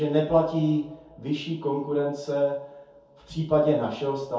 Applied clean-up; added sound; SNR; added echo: none; none; none; reverberation time 0.6 s.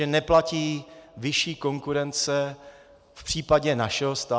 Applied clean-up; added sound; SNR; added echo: none; none; none; none.